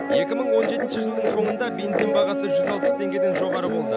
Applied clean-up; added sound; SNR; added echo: none; Guitar; -5 dB; none.